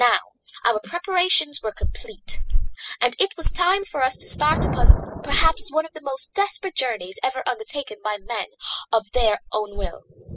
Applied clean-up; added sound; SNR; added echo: classical method spectral subtraction.